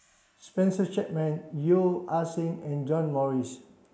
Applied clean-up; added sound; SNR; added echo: neural mask model Resemble Enhance denoiser.